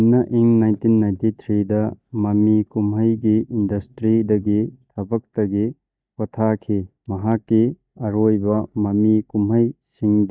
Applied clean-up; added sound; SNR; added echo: neural mask model DeepFilterNet 3.